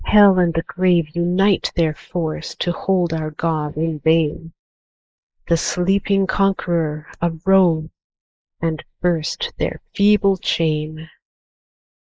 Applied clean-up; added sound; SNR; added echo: neural mask model Resemble Enhance denoiser.